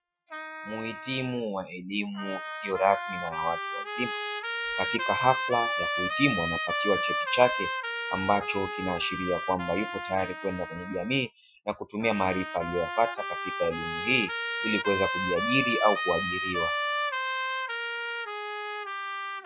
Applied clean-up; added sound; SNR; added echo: classical method Wiener filter.